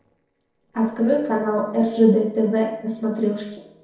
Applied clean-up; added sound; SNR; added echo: neural separator model SepFormer DNS4.